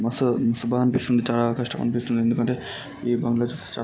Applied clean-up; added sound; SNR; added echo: none; none; none; none.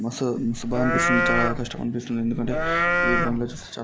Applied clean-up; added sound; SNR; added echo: none; Livestock, farm animals, working animals; -2 dB; none.